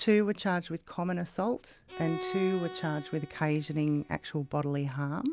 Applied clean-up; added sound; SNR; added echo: none; Bowed string instrument; 12 dB; none.